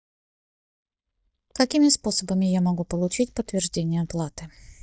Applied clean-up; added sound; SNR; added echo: neural mask model DeepFilterNet 3.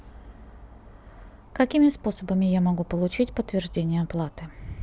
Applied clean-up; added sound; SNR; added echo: none; none; none; none.